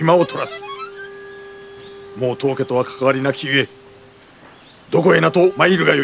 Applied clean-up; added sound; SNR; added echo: none; Wind instrument, woodwind instrument + Harmonica; 17 dB; none.